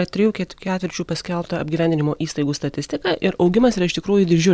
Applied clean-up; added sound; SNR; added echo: none; none; none; none.